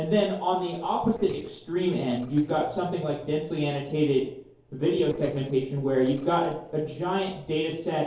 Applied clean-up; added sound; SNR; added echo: neural separator model SepFormer DNS4.